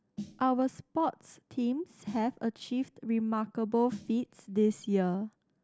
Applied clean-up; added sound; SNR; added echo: none; Snare drum; 18 dB; none.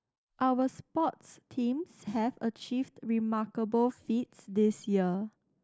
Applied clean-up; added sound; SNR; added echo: neural mask model Resemble Enhance denoiser.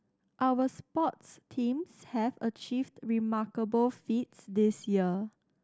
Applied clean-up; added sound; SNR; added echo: none; none; none; none.